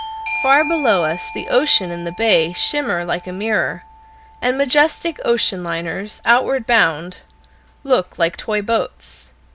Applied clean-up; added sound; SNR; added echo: none; Bell / Doorbell; 14 dB; none.